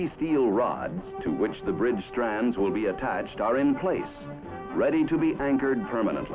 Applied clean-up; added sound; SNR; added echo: none; none; none; none.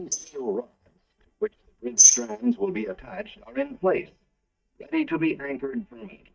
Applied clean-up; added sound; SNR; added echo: neural mask model DeepFilterNet 3.